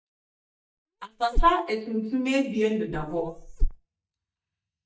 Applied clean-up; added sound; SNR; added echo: neural mask model DeepFilterNet 3.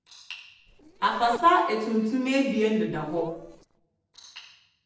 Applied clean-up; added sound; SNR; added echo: neural separator model SepFormer DNS4.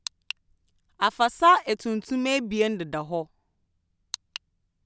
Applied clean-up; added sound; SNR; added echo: none; none; none; none.